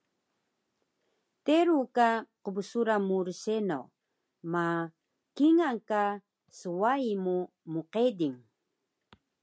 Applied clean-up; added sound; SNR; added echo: none; none; none; none.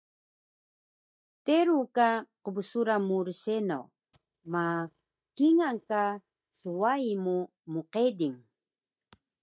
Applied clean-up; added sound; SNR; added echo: neural mask model DeepFilterNet 3.